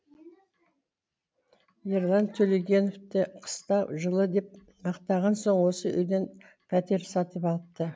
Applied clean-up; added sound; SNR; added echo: none; none; none; none.